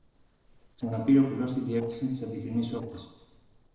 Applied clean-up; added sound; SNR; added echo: neural separator model SepFormer DNS4.